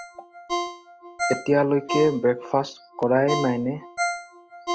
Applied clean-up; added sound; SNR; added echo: none; Ringtone; 7 dB; none.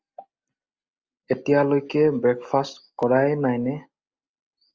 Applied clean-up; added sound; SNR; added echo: none; none; none; none.